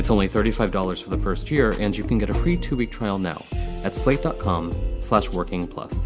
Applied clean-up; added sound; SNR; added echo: none; none; none; none.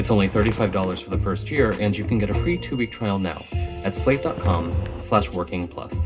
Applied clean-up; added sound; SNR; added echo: none; Walk, footsteps; 12 dB; reverberation time 0.2 s.